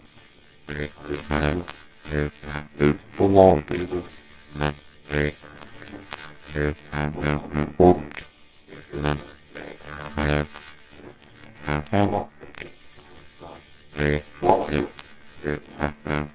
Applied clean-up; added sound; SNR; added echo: neural separator model SepFormer WHAMR!.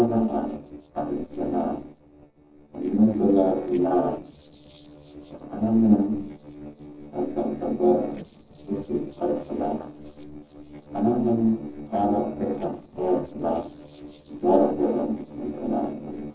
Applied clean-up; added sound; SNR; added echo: neural separator model SepFormer DNS4.